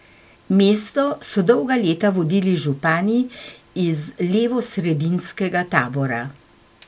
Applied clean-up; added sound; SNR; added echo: none; none; none; none.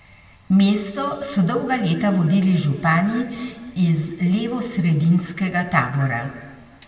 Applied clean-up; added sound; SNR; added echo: none; none; none; reverberation time 1.7 s.